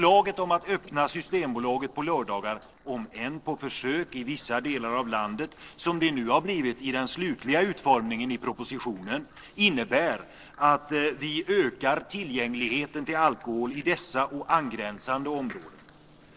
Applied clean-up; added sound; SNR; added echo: neural separator model SepFormer DNS4.